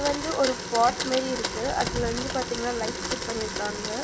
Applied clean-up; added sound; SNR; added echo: none; Domestic sounds, home sounds; 4 dB; none.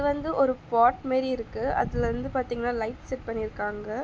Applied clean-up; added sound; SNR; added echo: none; none; none; none.